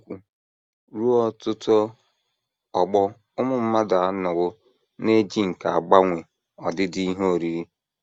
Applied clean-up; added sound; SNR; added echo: none; none; none; none.